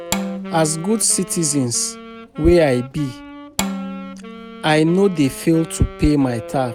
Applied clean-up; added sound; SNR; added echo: none; Bowed string instrument + Wind instrument, woodwind instrument; 12 dB; none.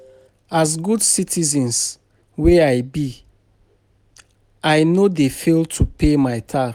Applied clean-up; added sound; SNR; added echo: none; none; none; none.